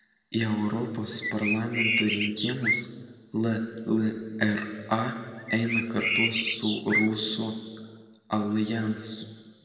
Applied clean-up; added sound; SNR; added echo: none; Bird; 0 dB; reverberation time 1.5 s.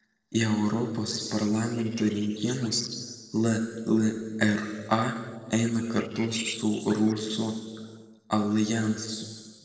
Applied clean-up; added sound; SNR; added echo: neural separator model SepFormer DNS4.